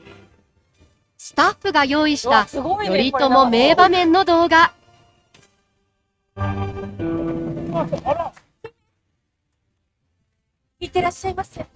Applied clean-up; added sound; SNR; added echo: neural mask model RNNoise.